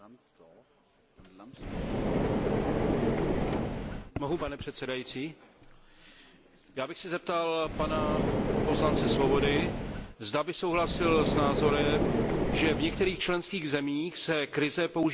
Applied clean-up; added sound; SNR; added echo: none; Car; -3 dB; none.